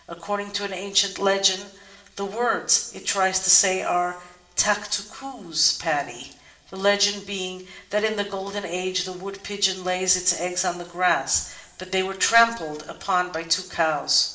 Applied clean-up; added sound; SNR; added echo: none; none; none; reverberation time 0.9 s.